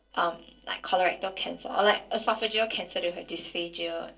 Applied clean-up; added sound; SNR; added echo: neural separator model SepFormer DNS4.